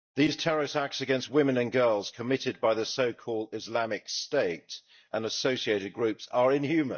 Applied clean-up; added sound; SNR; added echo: neural mask model DeepFilterNet 3.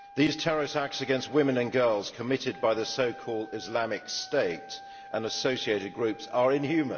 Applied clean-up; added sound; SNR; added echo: none; Wind instrument, woodwind instrument; 19 dB; reverberation time 2.0 s.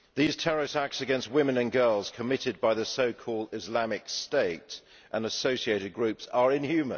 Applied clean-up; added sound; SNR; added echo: none; none; none; none.